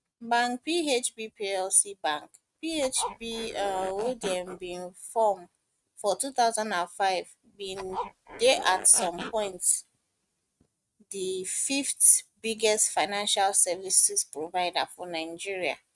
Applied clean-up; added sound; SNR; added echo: neural mask model RNNoise.